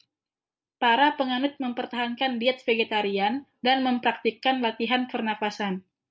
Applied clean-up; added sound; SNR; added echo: none; none; none; none.